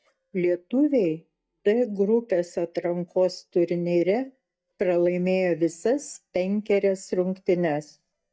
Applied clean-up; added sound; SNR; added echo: neural mask model DeepFilterNet 3.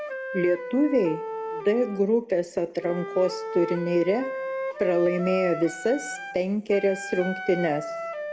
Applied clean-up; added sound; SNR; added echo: none; Wind instrument, woodwind instrument; 9 dB; reverberation time 1.2 s.